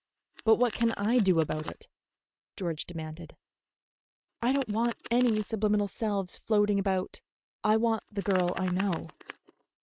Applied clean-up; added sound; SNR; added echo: neural mask model RNNoise.